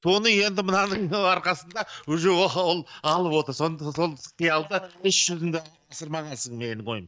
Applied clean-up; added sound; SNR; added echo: neural mask model DeepFilterNet 3.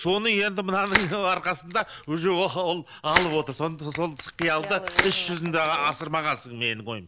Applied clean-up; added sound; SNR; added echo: none; Crushing; 4 dB; none.